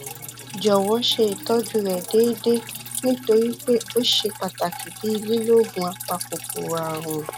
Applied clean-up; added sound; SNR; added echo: none; Drip; 13 dB; none.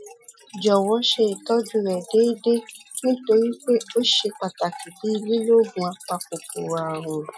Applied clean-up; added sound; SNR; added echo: classical method Wiener filter.